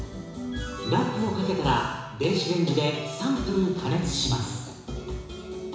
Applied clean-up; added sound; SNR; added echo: none; none; none; reverberation time 1.0 s.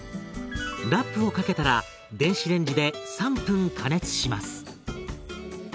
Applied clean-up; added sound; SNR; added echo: none; none; none; none.